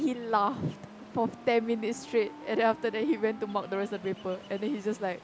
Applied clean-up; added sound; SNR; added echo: none; Ocean + Wind instrument, woodwind instrument; 17 dB; none.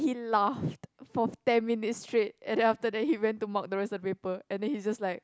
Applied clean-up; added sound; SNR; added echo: none; none; none; none.